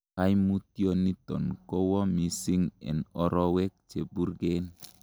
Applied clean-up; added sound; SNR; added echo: none; none; none; none.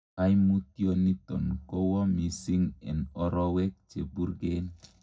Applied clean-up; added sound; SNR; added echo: none; none; none; reverberation time 0.4 s.